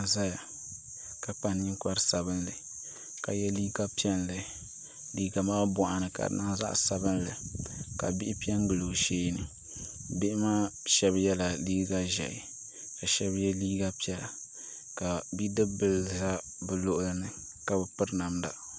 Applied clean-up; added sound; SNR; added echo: none; none; none; none.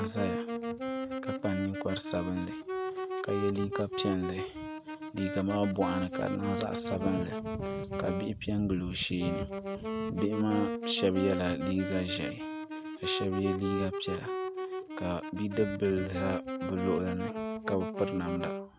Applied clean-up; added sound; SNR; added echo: none; Wind instrument, woodwind instrument; 4 dB; none.